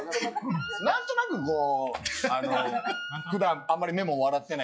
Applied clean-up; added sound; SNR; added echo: classical method log-MMSE.